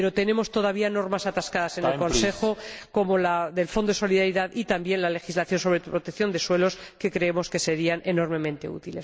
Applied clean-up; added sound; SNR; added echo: none; none; none; none.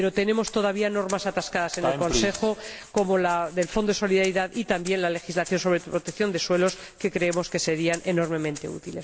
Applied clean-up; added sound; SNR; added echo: none; Rattle (instrument); 19 dB; none.